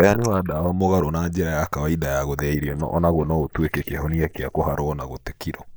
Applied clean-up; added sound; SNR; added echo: neural mask model Resemble Enhance denoiser.